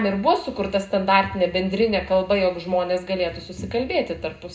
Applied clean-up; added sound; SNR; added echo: none; none; none; reverberation time 0.2 s.